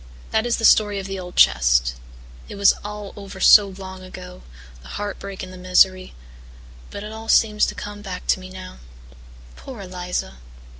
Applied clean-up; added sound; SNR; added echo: none; none; none; none.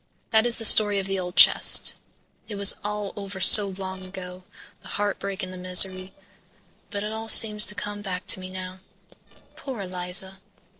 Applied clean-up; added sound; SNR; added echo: neural separator model SepFormer DNS4.